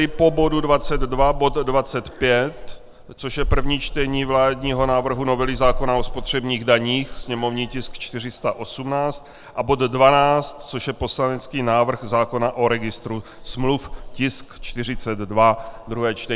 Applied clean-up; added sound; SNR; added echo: none; Meow / Purr; 7 dB; none.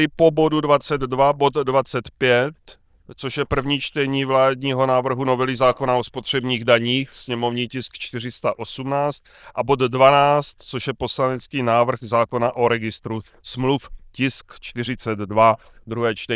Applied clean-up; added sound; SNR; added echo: neural diffusion model UNIVERSE++.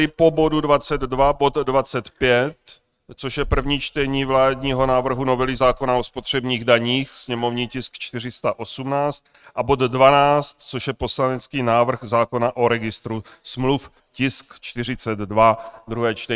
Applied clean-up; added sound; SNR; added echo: neural mask model RNNoise.